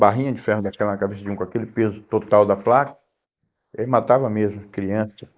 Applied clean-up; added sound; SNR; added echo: neural mask model Resemble Enhance denoiser.